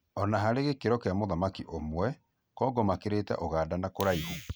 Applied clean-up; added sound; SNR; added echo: none; none; none; none.